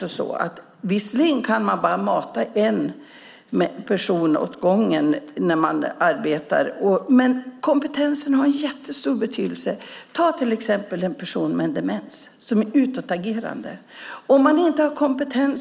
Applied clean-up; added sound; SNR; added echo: none; none; none; none.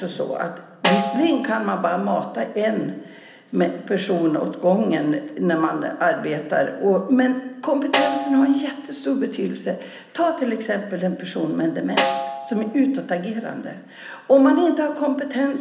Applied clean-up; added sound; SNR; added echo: none; Snare drum; 7 dB; reverberation time 1.1 s.